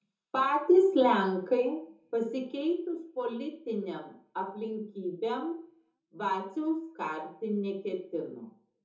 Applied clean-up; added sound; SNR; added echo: none; none; none; reverberation time 0.6 s.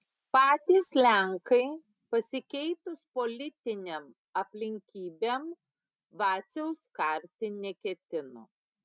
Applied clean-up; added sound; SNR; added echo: none; none; none; none.